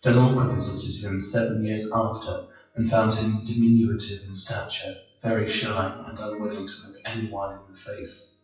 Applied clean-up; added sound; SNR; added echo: classical method WPE with log-MMSE.